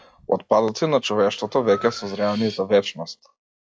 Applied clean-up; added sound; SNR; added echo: classical method log-MMSE.